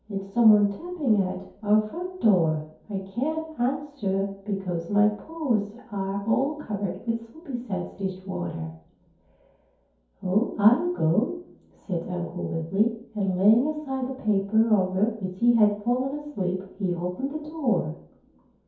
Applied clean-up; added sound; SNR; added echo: none; none; none; reverberation time 0.6 s.